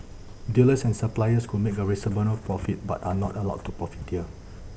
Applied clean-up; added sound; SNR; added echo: none; Fire; 16 dB; none.